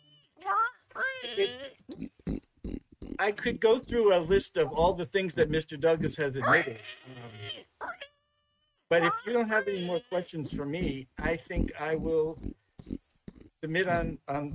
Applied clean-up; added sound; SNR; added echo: neural mask model RNNoise.